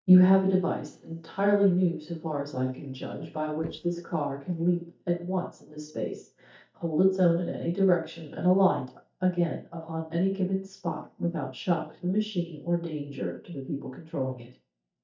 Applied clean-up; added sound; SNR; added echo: neural mask model DeepFilterNet 3.